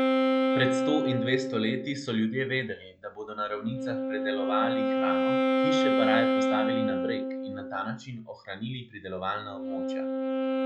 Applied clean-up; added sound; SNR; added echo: none; Wind instrument, woodwind instrument; -4 dB; none.